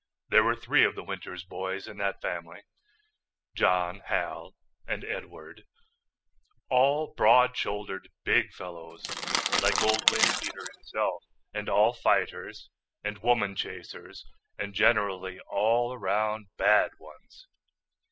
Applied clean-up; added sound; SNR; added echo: classical method spectral subtraction.